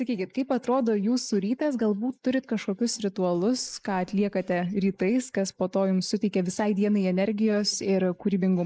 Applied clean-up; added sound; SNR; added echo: neural mask model Resemble Enhance denoiser.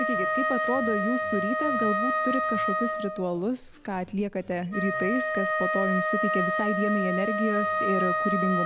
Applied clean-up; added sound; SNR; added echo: none; Wind instrument, woodwind instrument; -1 dB; none.